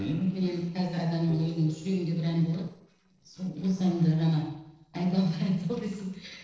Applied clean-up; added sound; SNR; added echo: neural separator model SepFormer DNS4.